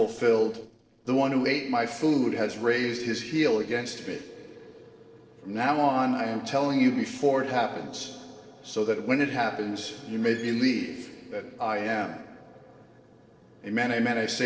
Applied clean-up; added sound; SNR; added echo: neural separator model SepFormer DNS4.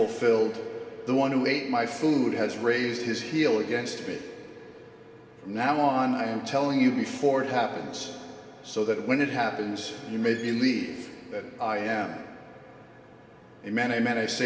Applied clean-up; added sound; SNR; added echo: none; Squeak; 17 dB; reverberation time 1.0 s.